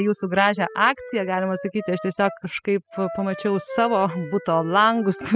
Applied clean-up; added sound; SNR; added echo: classical method spectral subtraction.